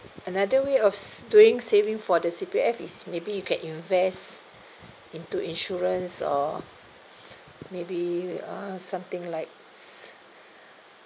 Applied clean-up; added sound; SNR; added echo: none; none; none; none.